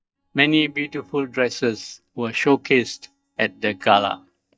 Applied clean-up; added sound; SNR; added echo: neural mask model DeepFilterNet 3.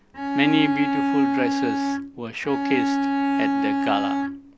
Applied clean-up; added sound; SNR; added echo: none; Bowed string instrument; -3 dB; none.